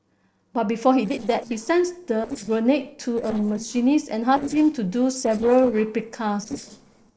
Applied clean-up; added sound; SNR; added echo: neural separator model SepFormer DNS4.